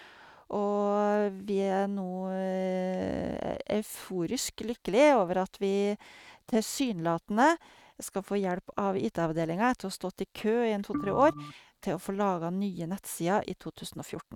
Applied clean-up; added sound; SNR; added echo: neural mask model RNNoise.